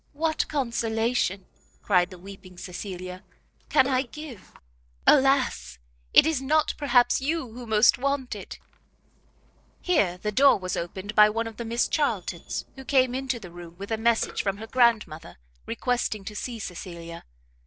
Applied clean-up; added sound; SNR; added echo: neural separator model SepFormer DNS4.